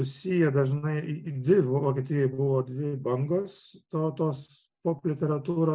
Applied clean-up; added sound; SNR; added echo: none; none; none; none.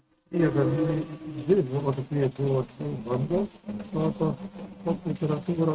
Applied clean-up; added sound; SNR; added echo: neural mask model RNNoise.